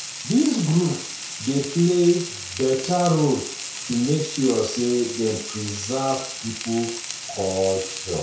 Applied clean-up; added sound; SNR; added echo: none; Frying (food); 10 dB; reverberation time 0.6 s.